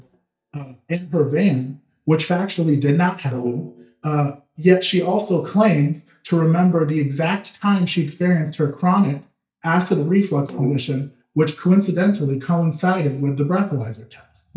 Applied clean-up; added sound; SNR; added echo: neural mask model DeepFilterNet 3.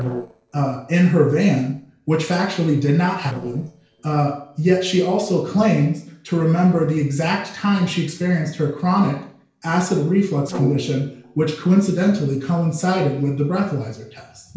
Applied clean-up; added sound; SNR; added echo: neural separator model SepFormer DNS4.